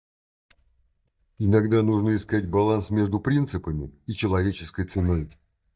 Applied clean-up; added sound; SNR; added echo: neural mask model DeepFilterNet 3.